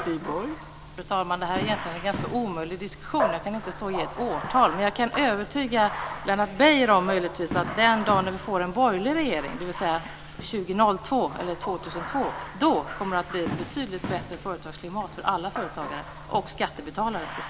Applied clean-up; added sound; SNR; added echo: none; Fireworks + Bathtub (filling or washing); 10 dB; none.